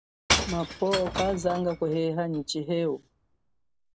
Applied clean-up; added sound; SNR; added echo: none; Shatter / Crushing; 4 dB; none.